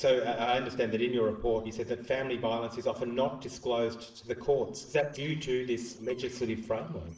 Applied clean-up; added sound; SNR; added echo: neural separator model SepFormer DNS4.